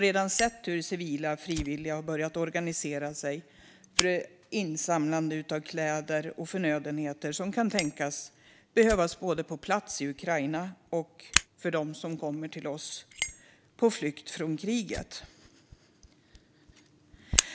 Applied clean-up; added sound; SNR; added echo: none; Fire; 8 dB; none.